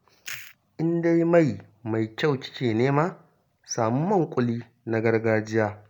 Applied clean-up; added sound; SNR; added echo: none; none; none; none.